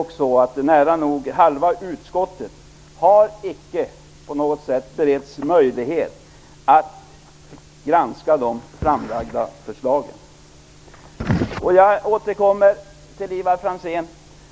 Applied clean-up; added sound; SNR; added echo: none; none; none; none.